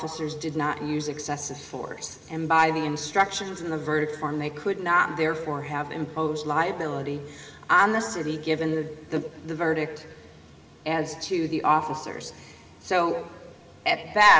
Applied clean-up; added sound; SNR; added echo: none; none; none; reverberation time 1.9 s.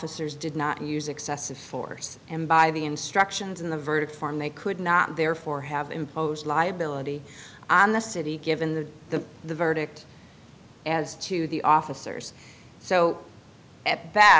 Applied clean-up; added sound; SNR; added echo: none; none; none; none.